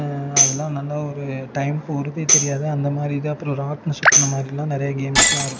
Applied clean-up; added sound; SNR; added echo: none; Shatter + Tambourine; 0 dB; none.